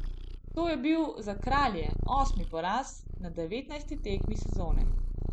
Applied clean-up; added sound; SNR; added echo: none; Purr; -1 dB; none.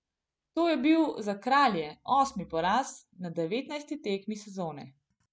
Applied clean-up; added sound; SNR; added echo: none; none; none; none.